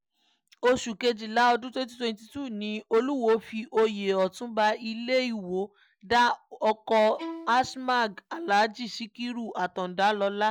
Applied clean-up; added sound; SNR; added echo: none; Bowed string instrument; 15 dB; none.